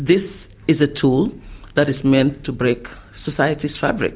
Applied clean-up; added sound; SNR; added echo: none; none; none; none.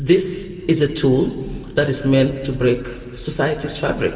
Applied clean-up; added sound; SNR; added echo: none; none; none; reverberation time 2.7 s.